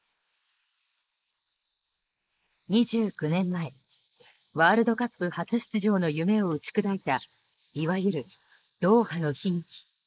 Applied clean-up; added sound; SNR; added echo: neural mask model Resemble Enhance denoiser.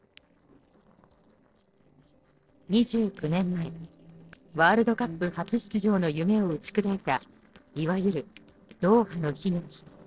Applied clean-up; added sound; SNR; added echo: neural separator model SepFormer DNS4.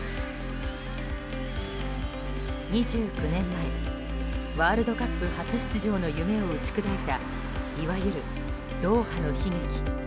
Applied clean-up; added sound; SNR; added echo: none; none; none; none.